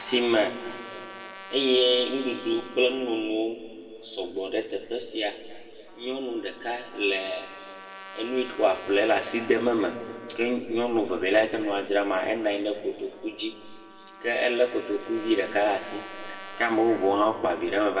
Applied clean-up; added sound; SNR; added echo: none; Trumpet; 19 dB; reverberation time 2.1 s.